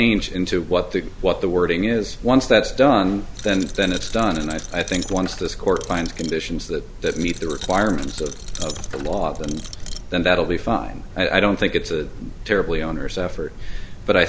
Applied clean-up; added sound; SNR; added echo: none; Coin (dropping); 16 dB; none.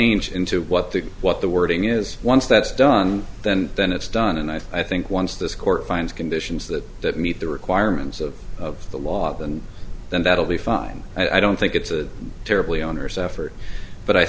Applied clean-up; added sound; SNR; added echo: none; none; none; none.